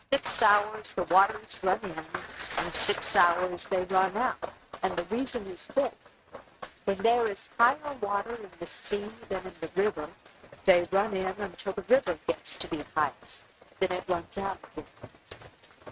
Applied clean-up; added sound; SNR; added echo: neural mask model RNNoise.